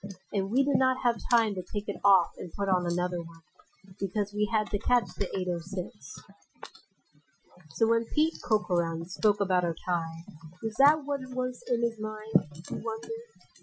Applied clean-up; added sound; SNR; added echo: classical method Wiener filter.